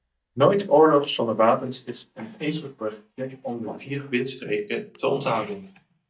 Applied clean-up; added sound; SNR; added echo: neural mask model DeepFilterNet 3.